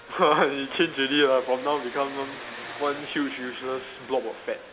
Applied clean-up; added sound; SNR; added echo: none; Engine; 15 dB; none.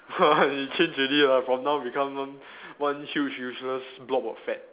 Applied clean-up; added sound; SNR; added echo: none; none; none; none.